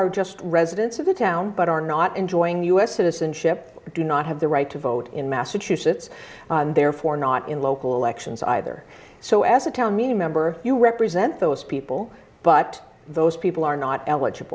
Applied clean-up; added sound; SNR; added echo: none; none; none; none.